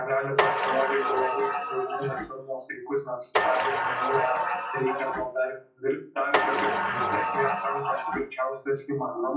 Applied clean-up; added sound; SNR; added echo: classical method WPE with log-MMSE.